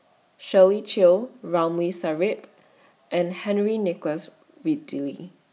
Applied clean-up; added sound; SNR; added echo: none; none; none; none.